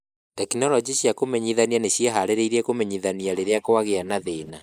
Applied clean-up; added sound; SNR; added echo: neural mask model Resemble Enhance denoiser.